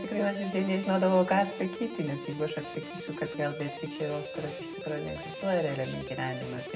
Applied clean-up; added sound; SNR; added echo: none; Guitar; 9 dB; reverberation time 0.3 s.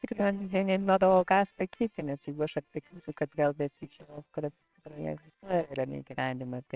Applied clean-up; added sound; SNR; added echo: neural separator model SepFormer WHAMR!.